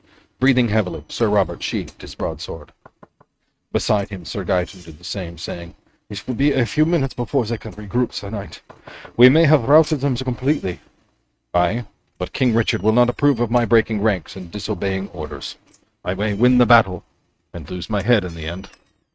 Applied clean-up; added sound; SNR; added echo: neural mask model RNNoise.